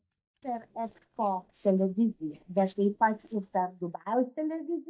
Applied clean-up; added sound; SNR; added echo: neural mask model DeepFilterNet 3.